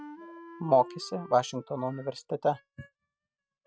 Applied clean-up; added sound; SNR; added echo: neural mask model RNNoise.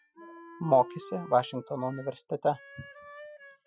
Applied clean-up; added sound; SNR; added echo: classical method Wiener filter.